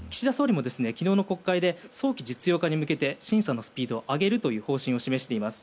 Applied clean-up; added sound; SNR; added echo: none; none; none; none.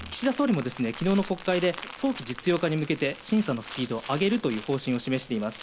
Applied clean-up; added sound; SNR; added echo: none; Crumpling, crinkling; 16 dB; none.